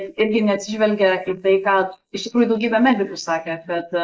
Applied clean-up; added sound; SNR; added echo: neural mask model Resemble Enhance denoiser.